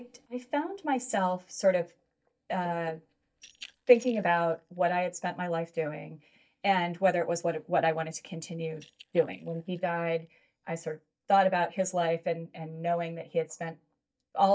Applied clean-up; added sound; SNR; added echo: neural mask model DeepFilterNet 3.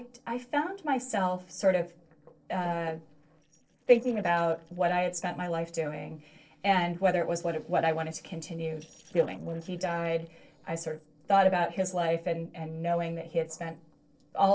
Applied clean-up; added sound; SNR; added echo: neural separator model SepFormer DNS4.